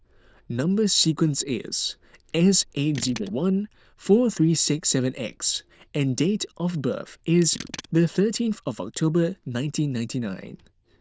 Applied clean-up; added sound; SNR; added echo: neural diffusion model UNIVERSE++.